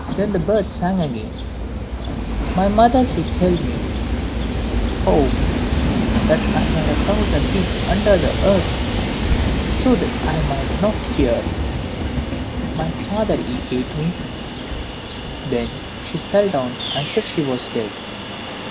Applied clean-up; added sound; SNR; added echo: none; Train; 0 dB; none.